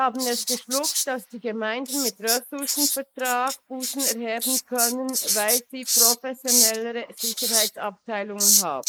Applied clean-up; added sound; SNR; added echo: neural mask model Resemble Enhance denoiser.